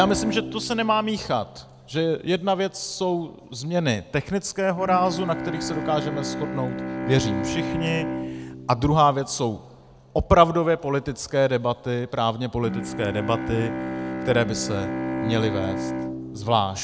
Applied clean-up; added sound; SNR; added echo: none; Bowed string instrument; 7 dB; none.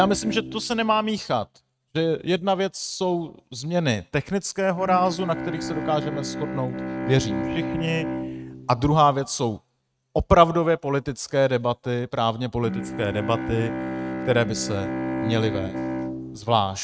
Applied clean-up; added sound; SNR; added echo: neural mask model RNNoise.